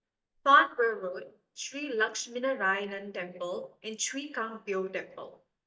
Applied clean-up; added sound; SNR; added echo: neural mask model DeepFilterNet 3.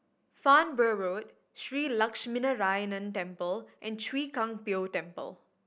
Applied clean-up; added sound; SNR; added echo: none; none; none; none.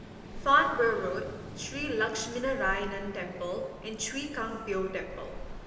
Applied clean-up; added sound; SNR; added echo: none; Ocean; 11 dB; reverberation time 1.4 s.